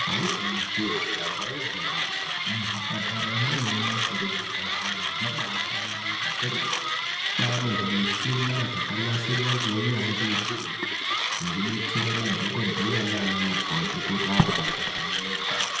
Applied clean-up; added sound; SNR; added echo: none; Mechanisms; -2 dB; reverberation time 2.0 s.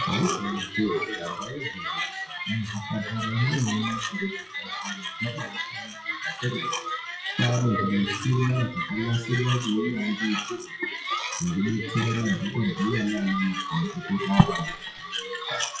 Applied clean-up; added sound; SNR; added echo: classical method WPE with log-MMSE.